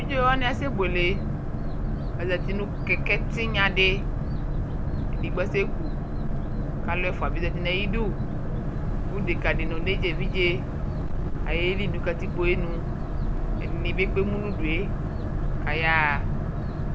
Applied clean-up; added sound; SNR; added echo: none; Boat, Water vehicle; -3 dB; none.